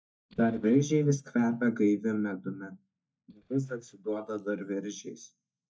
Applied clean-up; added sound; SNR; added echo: neural mask model DeepFilterNet 3.